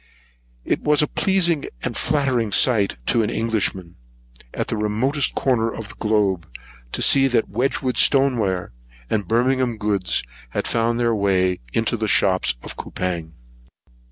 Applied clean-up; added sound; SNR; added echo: none; none; none; none.